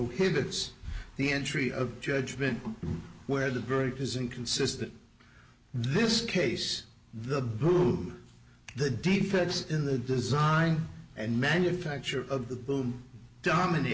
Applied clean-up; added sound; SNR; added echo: none; none; none; none.